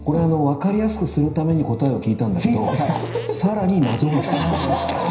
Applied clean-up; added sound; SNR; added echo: none; Fart; 18 dB; reverberation time 0.9 s.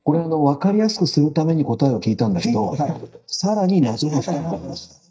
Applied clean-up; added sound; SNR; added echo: neural mask model DeepFilterNet 3.